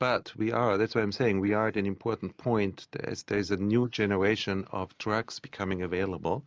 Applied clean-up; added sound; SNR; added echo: neural mask model Resemble Enhance denoiser.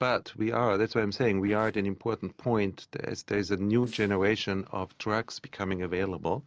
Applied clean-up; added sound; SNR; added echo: neural separator model SepFormer DNS4.